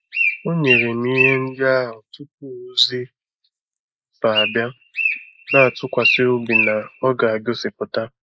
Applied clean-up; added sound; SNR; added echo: neural mask model Resemble Enhance denoiser.